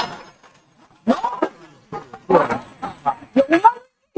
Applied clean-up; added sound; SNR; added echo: neural mask model RNNoise.